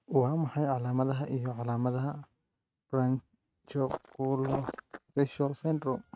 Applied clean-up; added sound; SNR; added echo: neural mask model RNNoise.